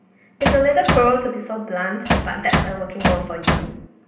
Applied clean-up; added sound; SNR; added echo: none; Bass drum; -1 dB; reverberation time 0.8 s.